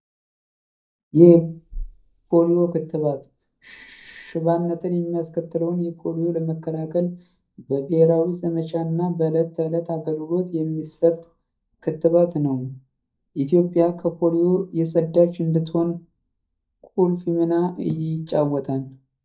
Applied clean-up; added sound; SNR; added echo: neural mask model DeepFilterNet 3.